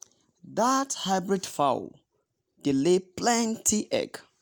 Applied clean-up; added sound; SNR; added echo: none; none; none; none.